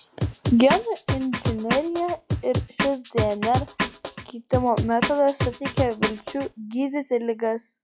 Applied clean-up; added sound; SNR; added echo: classical method log-MMSE.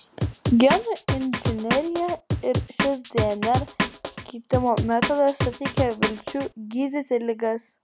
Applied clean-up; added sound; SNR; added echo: none; Drum; 3 dB; none.